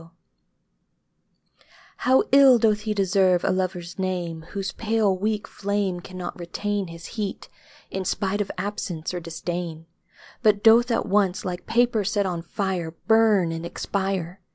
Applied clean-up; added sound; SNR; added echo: none; none; none; none.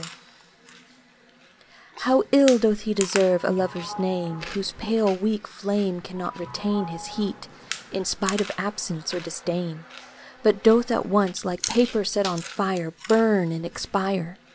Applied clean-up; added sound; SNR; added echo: none; Chewing, mastication + Sliding door / Doorbell; 15 dB; none.